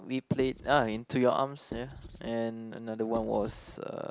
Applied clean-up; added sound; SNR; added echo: none; Writing; 14 dB; none.